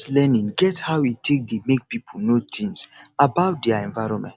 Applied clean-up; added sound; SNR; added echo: none; none; none; none.